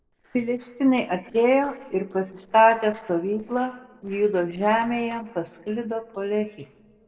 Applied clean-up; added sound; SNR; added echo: neural separator model SepFormer DNS4.